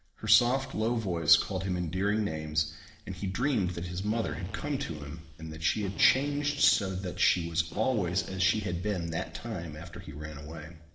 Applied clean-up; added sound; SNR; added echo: neural separator model SepFormer DNS4.